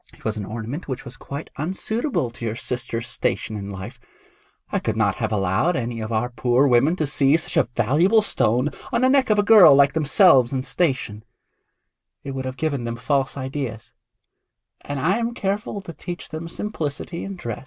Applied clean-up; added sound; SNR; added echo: none; none; none; none.